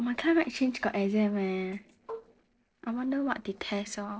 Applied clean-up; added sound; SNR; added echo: neural separator model SepFormer DNS4.